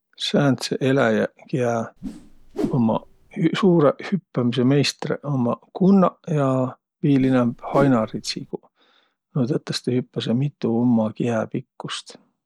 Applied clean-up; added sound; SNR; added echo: none; Whoosh, swoosh, swish; 10 dB; none.